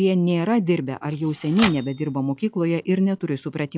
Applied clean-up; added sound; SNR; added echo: classical method log-MMSE.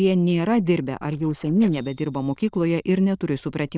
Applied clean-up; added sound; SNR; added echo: neural diffusion model UNIVERSE++.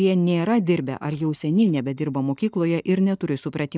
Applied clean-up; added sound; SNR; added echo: neural mask model DeepFilterNet 3.